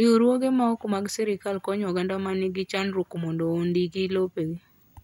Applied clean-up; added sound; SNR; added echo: none; none; none; none.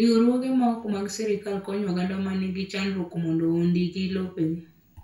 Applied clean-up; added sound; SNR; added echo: none; none; none; reverberation time 0.4 s.